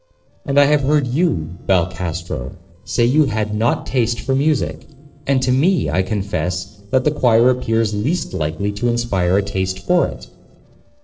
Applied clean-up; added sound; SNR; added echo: neural separator model SepFormer DNS4.